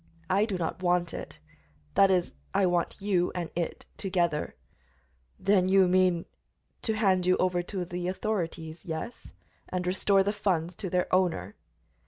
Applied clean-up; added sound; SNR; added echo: none; none; none; none.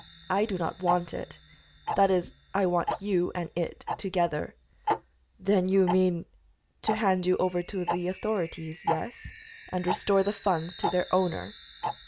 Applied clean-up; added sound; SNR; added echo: none; Tick-tock + Chime; 9 dB; none.